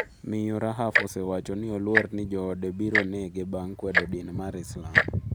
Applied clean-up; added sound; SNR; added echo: none; Tick-tock; 1 dB; none.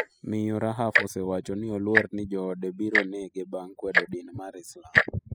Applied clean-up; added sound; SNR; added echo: classical method spectral subtraction.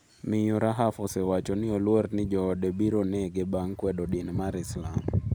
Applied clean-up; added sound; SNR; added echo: none; none; none; none.